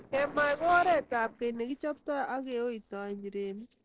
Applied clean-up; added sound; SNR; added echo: neural separator model SepFormer DNS4.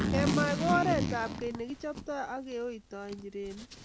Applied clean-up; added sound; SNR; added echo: none; Zipper (clothing); 1 dB; none.